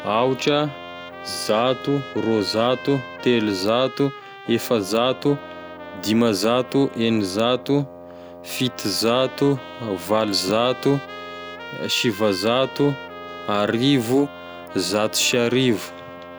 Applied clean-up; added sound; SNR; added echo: none; Wind instrument, woodwind instrument + Trumpet; 14 dB; none.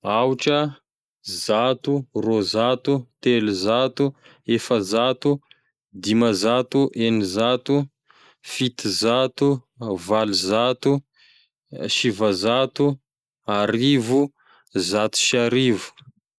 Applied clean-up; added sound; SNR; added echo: neural mask model Resemble Enhance denoiser.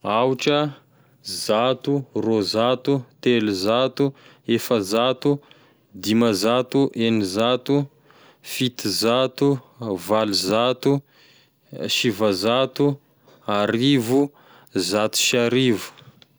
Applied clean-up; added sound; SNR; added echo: none; none; none; none.